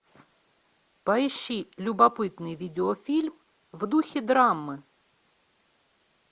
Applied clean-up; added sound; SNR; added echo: none; none; none; none.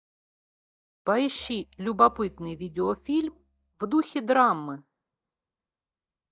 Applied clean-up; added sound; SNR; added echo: neural mask model DeepFilterNet 3.